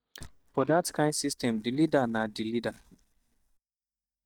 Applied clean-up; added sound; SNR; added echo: neural mask model DeepFilterNet 3.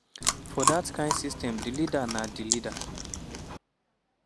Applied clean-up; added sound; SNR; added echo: none; Chewing, mastication; -1 dB; none.